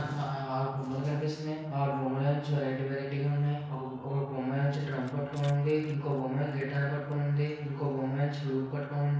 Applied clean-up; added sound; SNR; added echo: neural separator model SepFormer DNS4.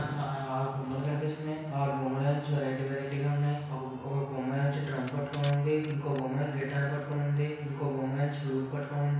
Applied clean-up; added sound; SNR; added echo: none; Crushing; 20 dB; reverberation time 1.1 s.